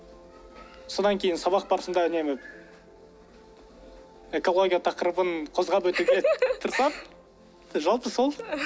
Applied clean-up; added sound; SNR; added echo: none; none; none; none.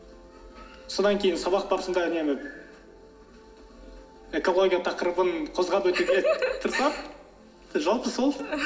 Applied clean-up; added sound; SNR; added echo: none; none; none; reverberation time 1.1 s.